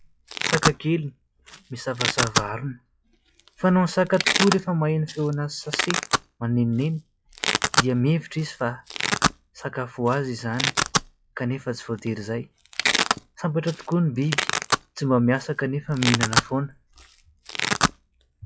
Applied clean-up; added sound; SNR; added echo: classical method log-MMSE.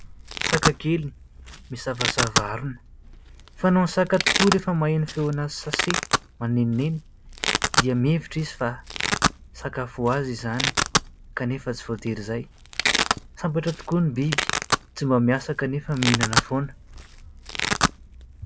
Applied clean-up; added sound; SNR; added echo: none; Domestic sounds, home sounds; 2 dB; none.